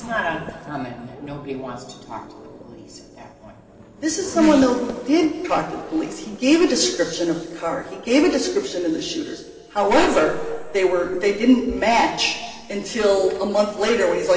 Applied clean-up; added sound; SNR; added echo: none; Race car, auto racing / Accelerating, revving, vroom; 18 dB; reverberation time 2.6 s.